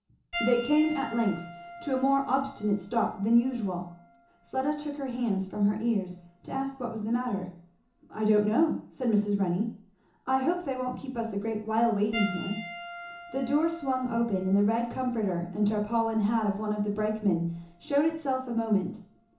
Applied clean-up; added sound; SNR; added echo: none; Piano; 17 dB; reverberation time 0.8 s.